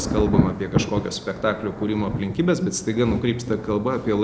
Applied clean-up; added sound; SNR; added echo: none; Thunder; 4 dB; none.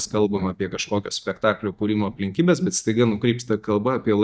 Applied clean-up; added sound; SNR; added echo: neural mask model DeepFilterNet 3.